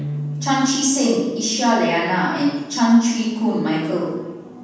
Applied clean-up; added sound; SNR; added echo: none; Guitar; 15 dB; reverberation time 1.2 s.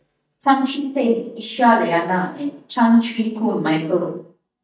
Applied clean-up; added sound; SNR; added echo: neural mask model DeepFilterNet 3.